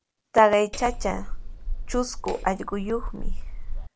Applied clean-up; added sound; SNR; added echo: none; Hammer; 3 dB; none.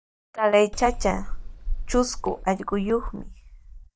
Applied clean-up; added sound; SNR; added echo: neural mask model DeepFilterNet 3.